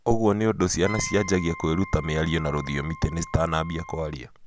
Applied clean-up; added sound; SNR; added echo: none; Wind instrument, woodwind instrument; 15 dB; none.